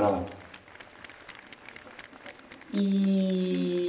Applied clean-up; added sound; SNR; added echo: none; Applause; 20 dB; reverberation time 0.8 s.